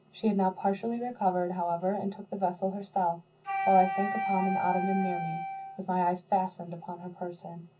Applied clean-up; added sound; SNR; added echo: none; Wind instrument, woodwind instrument; 3 dB; reverberation time 0.1 s.